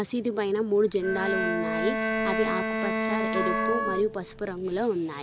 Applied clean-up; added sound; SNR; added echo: none; Bowed string instrument + Wind instrument, woodwind instrument; 0 dB; none.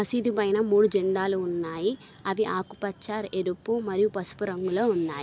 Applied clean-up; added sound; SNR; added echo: none; none; none; none.